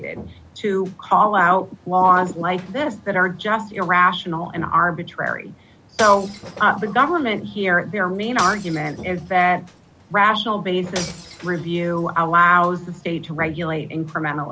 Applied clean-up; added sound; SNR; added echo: none; Shatter / Crushing + Buzz; 19 dB; none.